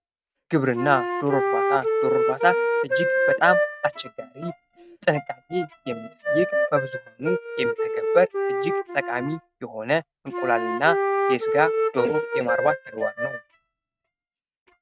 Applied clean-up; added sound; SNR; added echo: neural mask model RNNoise.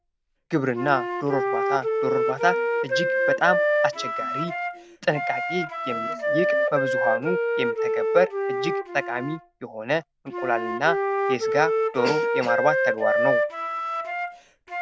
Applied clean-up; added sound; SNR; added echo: none; Wind instrument, woodwind instrument; -2 dB; none.